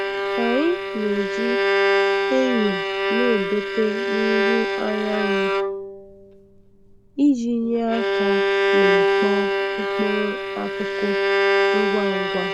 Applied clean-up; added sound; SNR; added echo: none; Bowed string instrument; -3 dB; none.